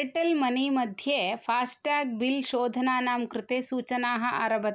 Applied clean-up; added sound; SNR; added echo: none; none; none; none.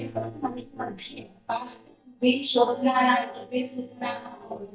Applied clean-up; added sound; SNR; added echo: neural mask model DeepFilterNet 3.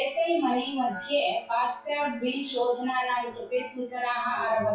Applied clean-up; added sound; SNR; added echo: classical method WPE with log-MMSE.